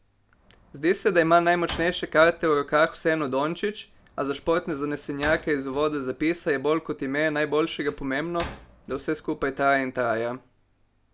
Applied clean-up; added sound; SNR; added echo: none; Slam; 19 dB; none.